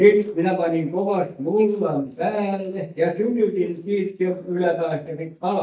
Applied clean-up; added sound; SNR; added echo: neural mask model DeepFilterNet 3.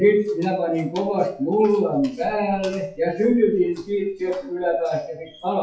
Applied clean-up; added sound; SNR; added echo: classical method WPE with log-MMSE.